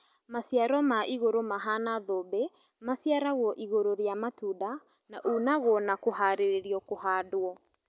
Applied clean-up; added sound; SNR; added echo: none; none; none; none.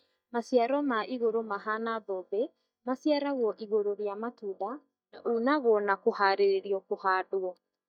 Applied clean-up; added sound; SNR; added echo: neural mask model DeepFilterNet 3.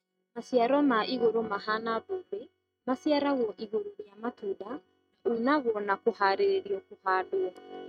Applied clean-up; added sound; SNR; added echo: neural mask model RNNoise.